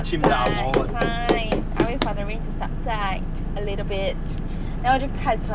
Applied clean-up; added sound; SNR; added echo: none; Run; 1 dB; none.